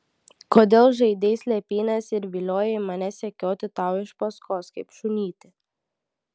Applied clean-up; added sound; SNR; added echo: none; none; none; none.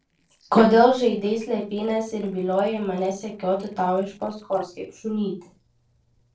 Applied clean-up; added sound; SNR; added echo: neural separator model SepFormer DNS4.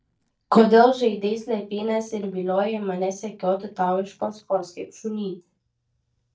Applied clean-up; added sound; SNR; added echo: neural mask model DeepFilterNet 3.